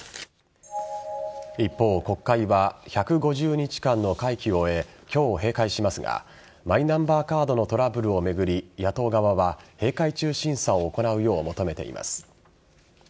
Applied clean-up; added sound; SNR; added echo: none; none; none; none.